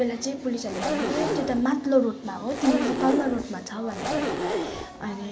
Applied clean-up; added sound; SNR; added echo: none; Zipper (clothing); 3 dB; none.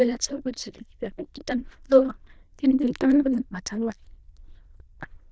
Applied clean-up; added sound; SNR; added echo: neural diffusion model UNIVERSE++.